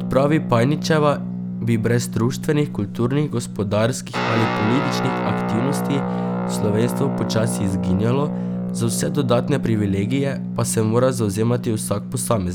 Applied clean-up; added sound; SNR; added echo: none; Guitar; 4 dB; none.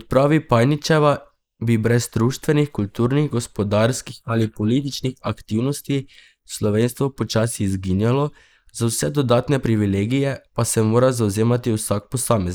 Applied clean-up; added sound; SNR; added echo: neural mask model Resemble Enhance denoiser.